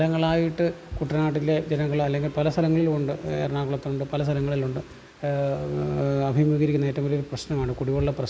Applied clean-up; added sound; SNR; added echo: none; none; none; none.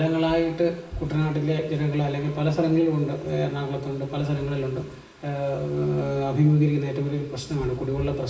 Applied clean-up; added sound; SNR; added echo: none; none; none; reverberation time 0.7 s.